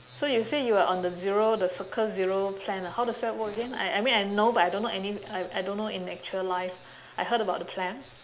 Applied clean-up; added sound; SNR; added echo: none; none; none; none.